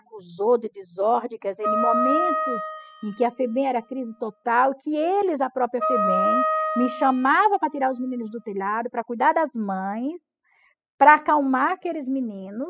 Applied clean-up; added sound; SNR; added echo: classical method spectral subtraction.